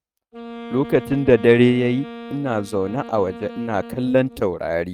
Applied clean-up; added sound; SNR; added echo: neural mask model RNNoise.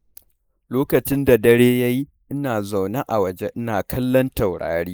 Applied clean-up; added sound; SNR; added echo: neural mask model Resemble Enhance denoiser.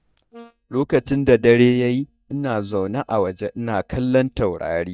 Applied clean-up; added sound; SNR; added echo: neural mask model DeepFilterNet 3.